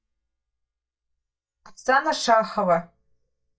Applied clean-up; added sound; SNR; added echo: neural mask model DeepFilterNet 3.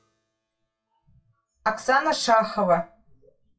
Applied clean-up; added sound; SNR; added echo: classical method WPE with log-MMSE.